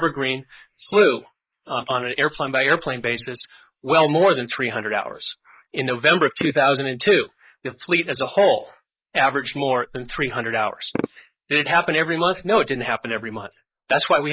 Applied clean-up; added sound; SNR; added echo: neural mask model Resemble Enhance denoiser.